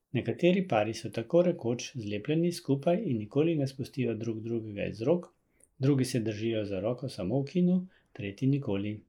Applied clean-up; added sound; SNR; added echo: neural mask model Resemble Enhance denoiser.